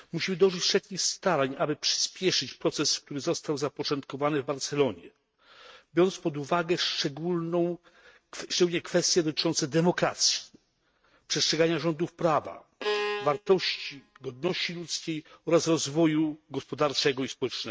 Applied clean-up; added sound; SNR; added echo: neural mask model RNNoise.